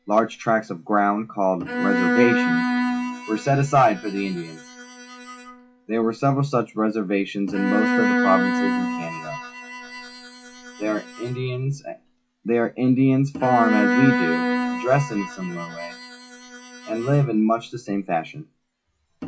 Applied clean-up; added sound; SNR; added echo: classical method log-MMSE.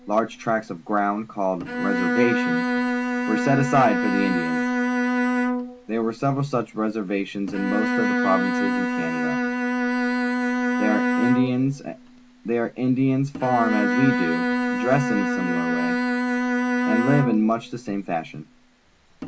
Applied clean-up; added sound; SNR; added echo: none; Bowed string instrument; -1 dB; none.